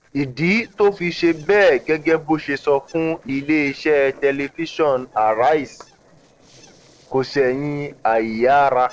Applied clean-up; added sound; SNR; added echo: neural separator model SepFormer DNS4.